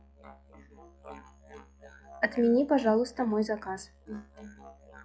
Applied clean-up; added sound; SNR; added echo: classical method log-MMSE.